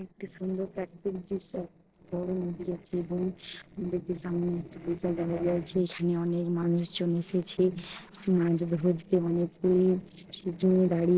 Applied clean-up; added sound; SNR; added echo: neural separator model SepFormer DNS4.